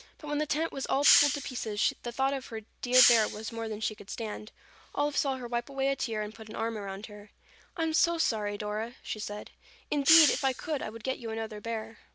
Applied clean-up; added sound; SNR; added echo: none; Hiss; 0 dB; none.